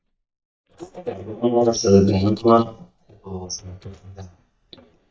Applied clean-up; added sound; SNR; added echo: neural mask model DeepFilterNet 3.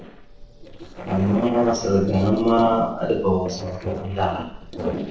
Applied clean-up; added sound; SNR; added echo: neural separator model SepFormer DNS4.